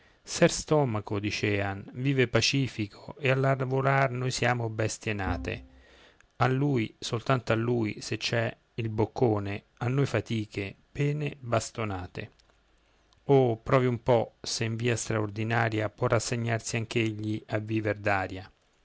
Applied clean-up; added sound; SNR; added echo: none; Bowed string instrument; 12 dB; none.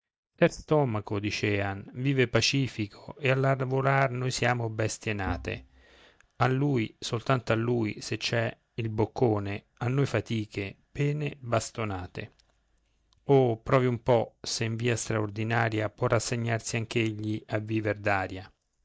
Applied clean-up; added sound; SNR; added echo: neural mask model DeepFilterNet 3.